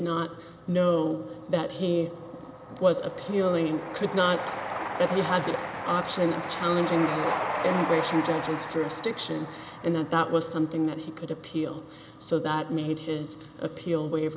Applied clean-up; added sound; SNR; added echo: none; Train; 8 dB; none.